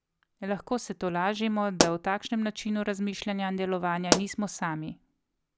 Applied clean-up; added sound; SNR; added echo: none; Explosion; 3 dB; none.